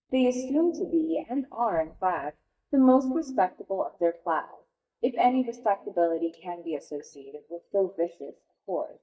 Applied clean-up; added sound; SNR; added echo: neural mask model DeepFilterNet 3.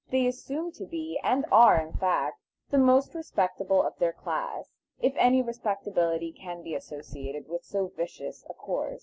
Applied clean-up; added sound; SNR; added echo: none; none; none; none.